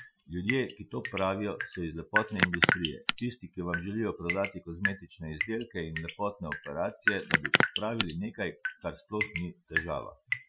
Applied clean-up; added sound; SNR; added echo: classical method Wiener filter.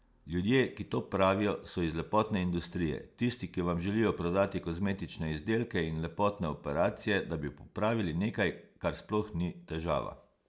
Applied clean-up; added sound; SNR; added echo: none; none; none; none.